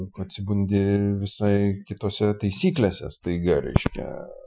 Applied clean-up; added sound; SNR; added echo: classical method Wiener filter.